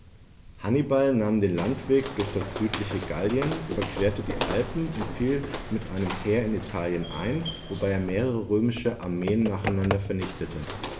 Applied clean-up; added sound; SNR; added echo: none; Computer keyboard + Walk, footsteps; 9 dB; none.